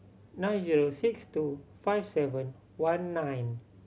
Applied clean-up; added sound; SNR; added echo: none; none; none; none.